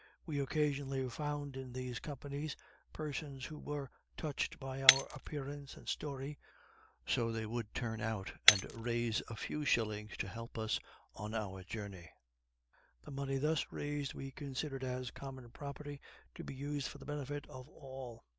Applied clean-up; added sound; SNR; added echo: none; Shatter; -1 dB; none.